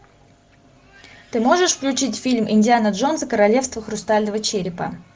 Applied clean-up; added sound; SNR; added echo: none; none; none; none.